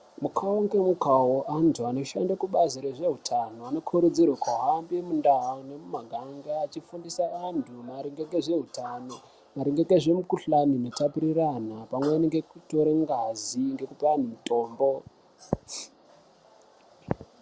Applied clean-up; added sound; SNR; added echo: none; none; none; none.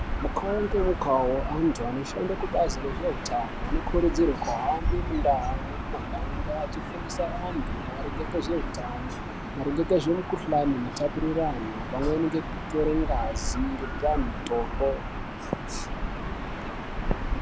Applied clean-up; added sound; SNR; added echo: none; Gull, seagull / Ocean; 2 dB; none.